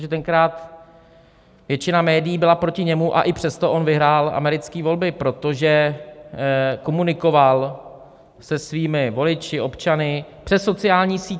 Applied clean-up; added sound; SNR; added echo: none; none; none; none.